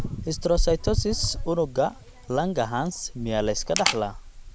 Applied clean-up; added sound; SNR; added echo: none; Camera; 4 dB; none.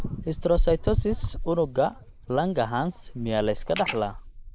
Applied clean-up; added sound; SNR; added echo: neural mask model Resemble Enhance denoiser.